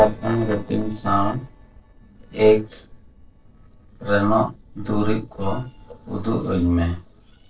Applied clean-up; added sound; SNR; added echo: neural separator model SepFormer DNS4.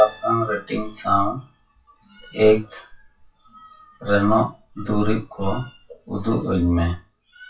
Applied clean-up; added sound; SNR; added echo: classical method WPE with log-MMSE.